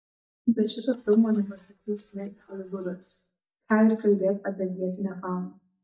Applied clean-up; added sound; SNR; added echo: neural mask model DeepFilterNet 3.